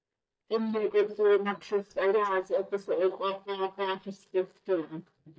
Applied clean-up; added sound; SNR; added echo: neural mask model DeepFilterNet 3.